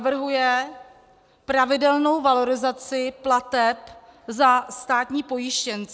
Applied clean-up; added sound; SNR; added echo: none; none; none; none.